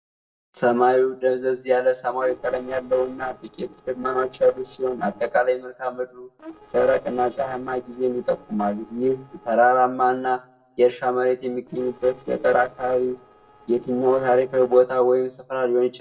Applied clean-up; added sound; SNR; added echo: neural separator model SepFormer DNS4.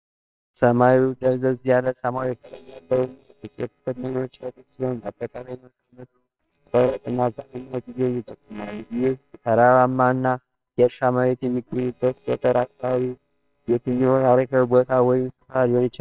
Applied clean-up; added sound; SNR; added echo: neural separator model SepFormer WHAMR!.